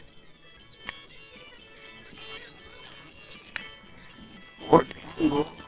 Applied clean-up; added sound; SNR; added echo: neural separator model SepFormer WHAMR!.